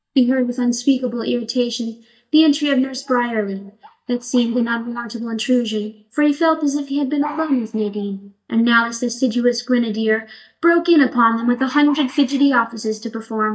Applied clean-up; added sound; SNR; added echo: neural mask model DeepFilterNet 3.